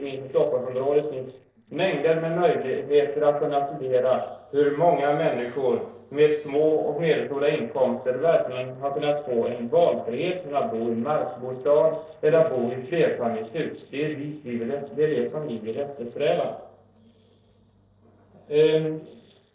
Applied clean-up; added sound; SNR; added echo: neural separator model SepFormer DNS4.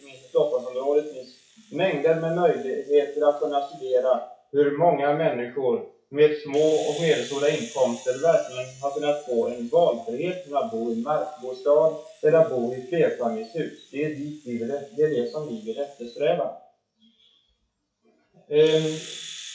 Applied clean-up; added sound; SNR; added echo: classical method WPE with log-MMSE.